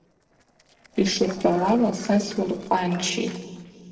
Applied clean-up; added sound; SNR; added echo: neural separator model SepFormer DNS4.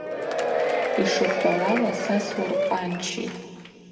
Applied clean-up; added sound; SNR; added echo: none; Applause / Crowd / Cheering; 0 dB; reverberation time 2.0 s.